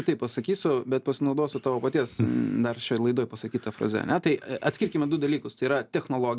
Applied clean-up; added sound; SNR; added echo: none; none; none; none.